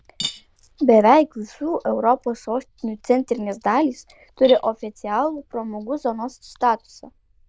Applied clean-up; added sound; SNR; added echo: neural diffusion model UNIVERSE++.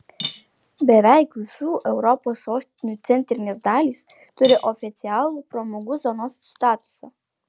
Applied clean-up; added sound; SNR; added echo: none; Cutlery, silverware / Dishes, pots, and pans; 15 dB; none.